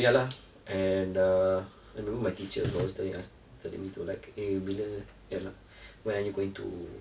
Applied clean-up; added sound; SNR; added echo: none; none; none; none.